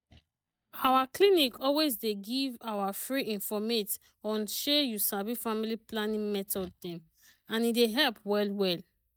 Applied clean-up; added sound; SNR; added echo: neural mask model DeepFilterNet 3.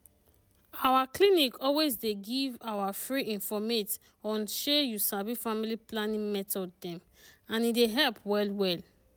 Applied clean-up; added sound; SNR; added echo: none; none; none; none.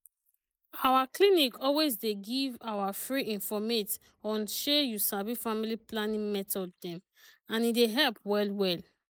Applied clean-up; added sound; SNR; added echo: neural mask model Resemble Enhance denoiser.